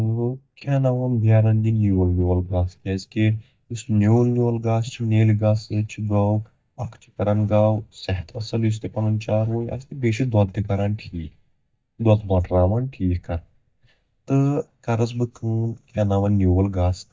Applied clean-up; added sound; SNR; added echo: neural mask model DeepFilterNet 3.